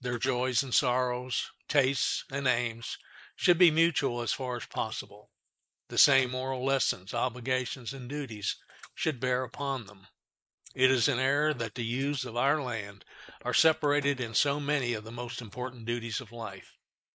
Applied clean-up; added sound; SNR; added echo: neural mask model Resemble Enhance denoiser.